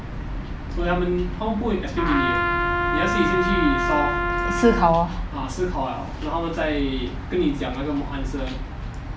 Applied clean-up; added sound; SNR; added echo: none; Trumpet; 1 dB; none.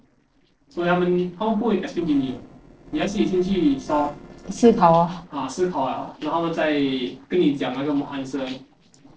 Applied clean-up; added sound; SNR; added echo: neural separator model SepFormer DNS4.